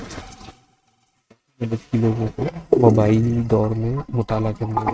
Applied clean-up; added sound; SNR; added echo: neural mask model RNNoise.